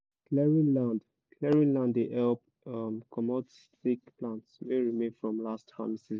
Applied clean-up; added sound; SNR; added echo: none; none; none; none.